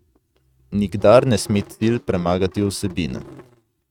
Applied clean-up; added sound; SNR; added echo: neural mask model RNNoise.